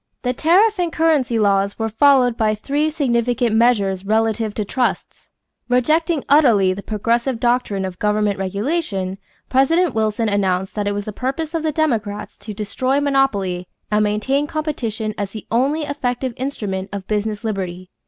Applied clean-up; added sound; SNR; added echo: none; none; none; none.